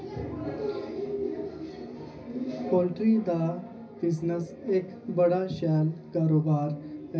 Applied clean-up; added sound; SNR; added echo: none; none; none; reverberation time 0.4 s.